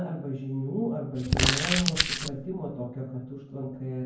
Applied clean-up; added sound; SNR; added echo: none; Crumpling, crinkling; -5 dB; reverberation time 0.9 s.